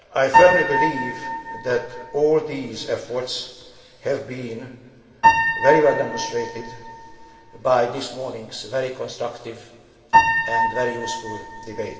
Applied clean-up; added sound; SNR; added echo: none; Piano; 0 dB; reverberation time 2.9 s.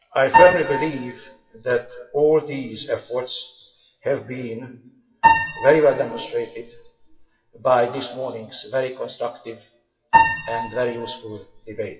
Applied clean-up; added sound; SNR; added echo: classical method WPE with log-MMSE.